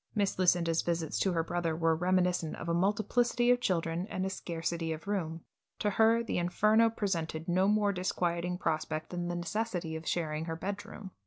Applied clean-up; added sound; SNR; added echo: none; none; none; none.